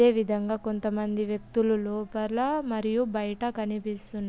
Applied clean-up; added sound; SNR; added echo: none; none; none; none.